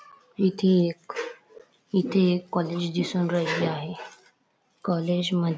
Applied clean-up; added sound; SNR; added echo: none; none; none; none.